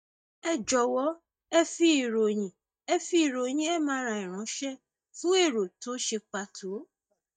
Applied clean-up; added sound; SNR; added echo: neural mask model DeepFilterNet 3.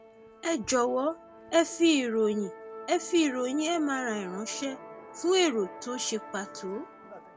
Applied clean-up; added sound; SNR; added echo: none; Musical instrument; 16 dB; none.